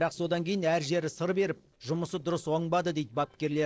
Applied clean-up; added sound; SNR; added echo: neural separator model SepFormer DNS4.